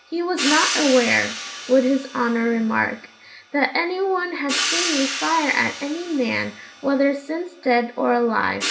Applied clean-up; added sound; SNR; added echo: none; Hi-hat; 8 dB; reverberation time 0.4 s.